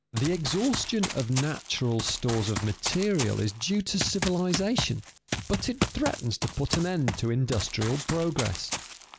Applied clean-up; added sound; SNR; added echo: none; Run; 7 dB; none.